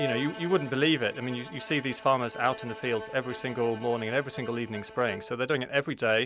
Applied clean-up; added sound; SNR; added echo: none; Bowed string instrument; 13 dB; none.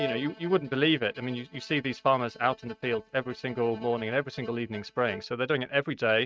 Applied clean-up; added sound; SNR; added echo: neural mask model RNNoise.